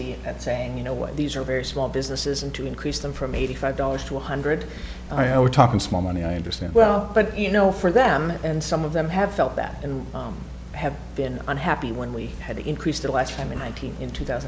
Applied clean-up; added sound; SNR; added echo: none; none; none; none.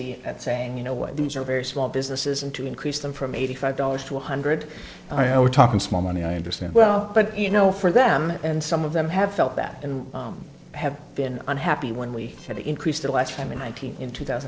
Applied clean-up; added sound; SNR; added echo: neural separator model SepFormer DNS4.